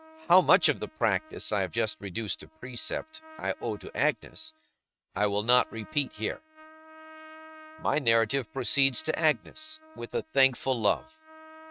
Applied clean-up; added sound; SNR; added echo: neural mask model RNNoise.